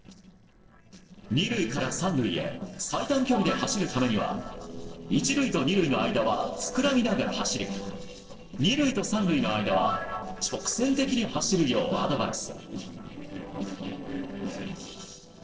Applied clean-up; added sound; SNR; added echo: neural separator model SepFormer DNS4.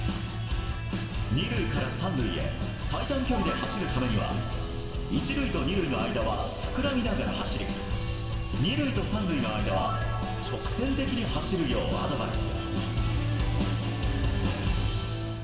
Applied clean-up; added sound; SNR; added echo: none; Thunderstorm; 14 dB; reverberation time 1.8 s.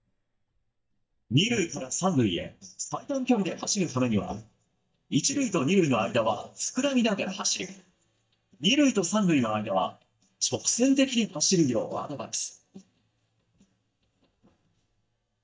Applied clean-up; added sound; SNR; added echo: neural mask model DeepFilterNet 3.